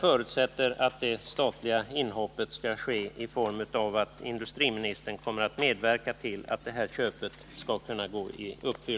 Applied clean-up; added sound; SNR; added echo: none; none; none; none.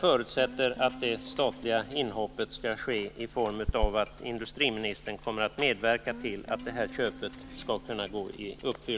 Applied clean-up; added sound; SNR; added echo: none; Guitar + Clock; 11 dB; none.